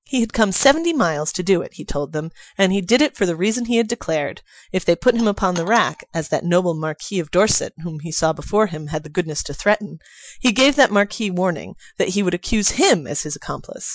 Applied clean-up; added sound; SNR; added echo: classical method Wiener filter.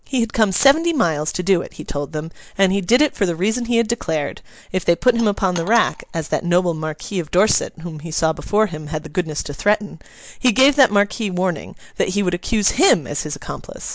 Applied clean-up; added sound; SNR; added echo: none; Coin (dropping); 16 dB; none.